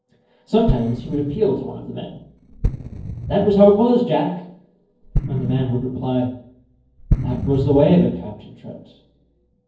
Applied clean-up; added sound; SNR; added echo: neural separator model SepFormer DNS4.